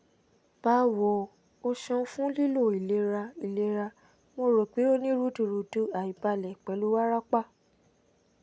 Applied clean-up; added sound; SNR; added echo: none; none; none; none.